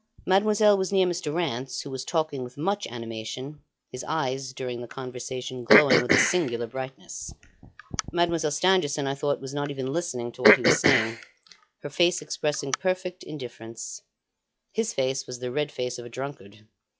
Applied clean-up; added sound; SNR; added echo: classical method log-MMSE.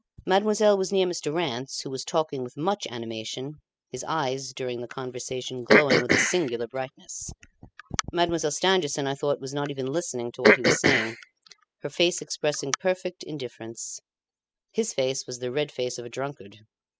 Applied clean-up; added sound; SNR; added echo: classical method spectral subtraction.